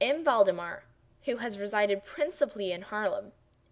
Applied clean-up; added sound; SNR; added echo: none; none; none; none.